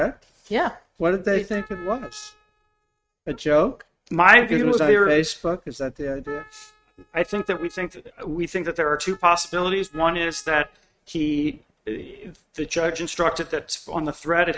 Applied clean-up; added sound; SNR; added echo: neural mask model RNNoise.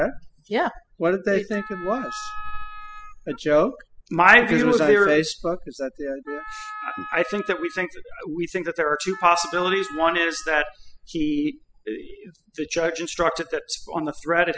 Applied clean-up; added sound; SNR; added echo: classical method spectral subtraction.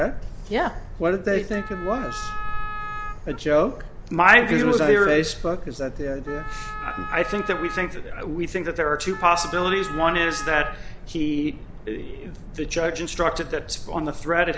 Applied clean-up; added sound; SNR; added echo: none; Wind instrument, woodwind instrument; 11 dB; none.